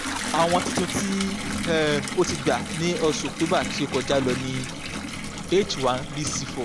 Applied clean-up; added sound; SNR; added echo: none; Bathtub (filling or washing) / Water tap, faucet; 5 dB; none.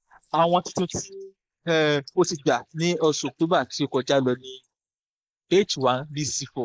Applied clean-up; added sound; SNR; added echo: neural mask model Resemble Enhance denoiser.